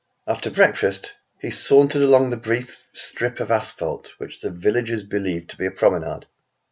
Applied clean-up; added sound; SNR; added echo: none; none; none; none.